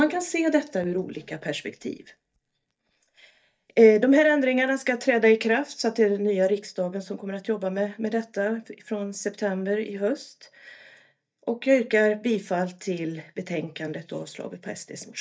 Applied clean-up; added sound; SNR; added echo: neural mask model DeepFilterNet 3.